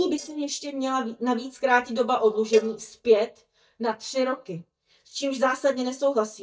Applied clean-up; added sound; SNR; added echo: neural mask model DeepFilterNet 3.